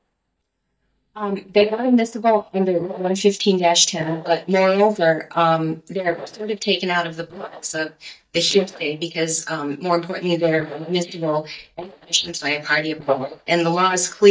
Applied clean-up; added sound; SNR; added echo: neural mask model DeepFilterNet 3.